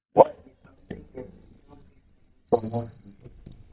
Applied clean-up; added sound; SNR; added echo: neural mask model DeepFilterNet 3.